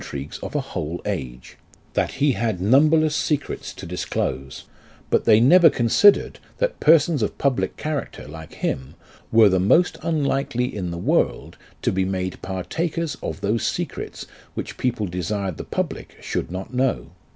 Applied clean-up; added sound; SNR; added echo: none; none; none; none.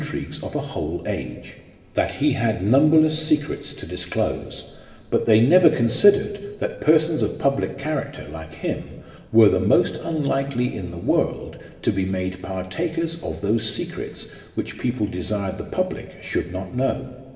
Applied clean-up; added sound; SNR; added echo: none; none; none; reverberation time 2.1 s.